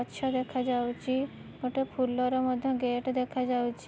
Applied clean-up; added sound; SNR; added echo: none; none; none; none.